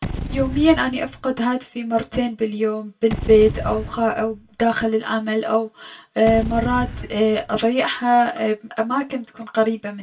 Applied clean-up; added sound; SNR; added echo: none; Gunshot, gunfire / Boom; 12 dB; reverberation time 0.1 s.